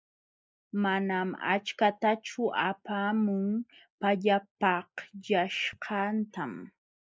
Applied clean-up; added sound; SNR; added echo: neural mask model Resemble Enhance denoiser.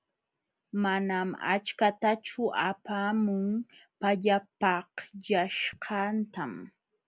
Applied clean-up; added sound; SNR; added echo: none; none; none; none.